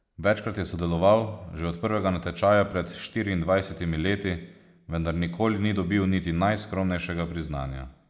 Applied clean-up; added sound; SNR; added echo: none; none; none; none.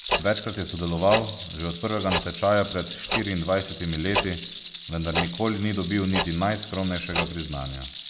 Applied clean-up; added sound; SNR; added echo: none; Tick-tock + Rattle; 5 dB; none.